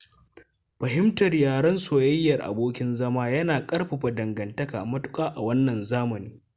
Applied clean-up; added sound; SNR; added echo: none; none; none; none.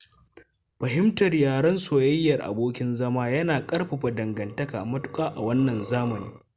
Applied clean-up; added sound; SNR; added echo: none; Burping, eructation; 18 dB; none.